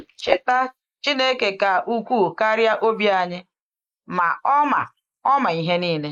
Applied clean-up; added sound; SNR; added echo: neural mask model Resemble Enhance denoiser.